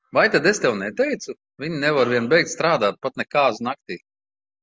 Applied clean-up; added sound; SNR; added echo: none; none; none; none.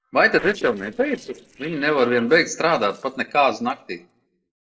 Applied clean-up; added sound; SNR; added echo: neural separator model SepFormer DNS4.